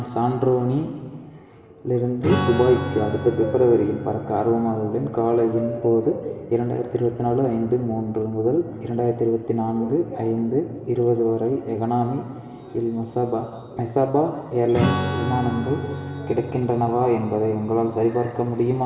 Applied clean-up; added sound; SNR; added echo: none; Strum; 10 dB; reverberation time 1.8 s.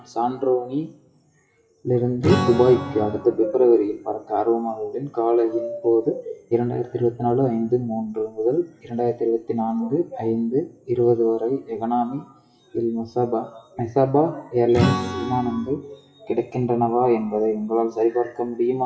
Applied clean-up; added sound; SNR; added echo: classical method WPE with log-MMSE.